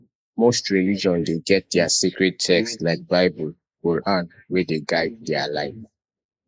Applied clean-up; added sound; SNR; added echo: neural mask model Resemble Enhance denoiser.